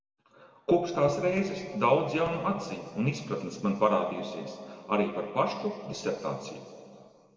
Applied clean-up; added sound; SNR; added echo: none; none; none; reverberation time 2.2 s.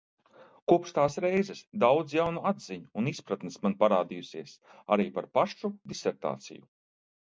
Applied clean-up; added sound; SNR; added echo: none; none; none; none.